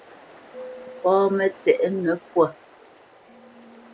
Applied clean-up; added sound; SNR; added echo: none; Ocean; 19 dB; none.